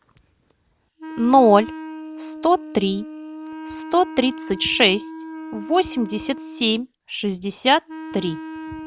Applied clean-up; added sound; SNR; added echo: none; Wind instrument, woodwind instrument; 13 dB; none.